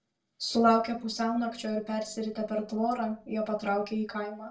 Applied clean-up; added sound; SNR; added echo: neural separator model SepFormer DNS4.